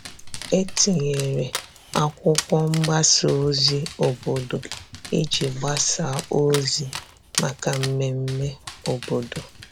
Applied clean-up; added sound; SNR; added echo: none; Dog; 11 dB; none.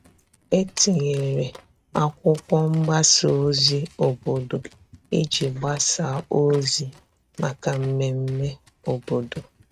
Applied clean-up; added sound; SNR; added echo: neural mask model RNNoise.